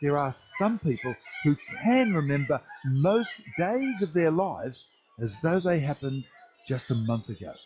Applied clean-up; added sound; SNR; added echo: classical method log-MMSE.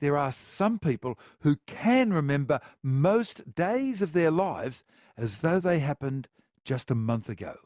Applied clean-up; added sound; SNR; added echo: none; none; none; none.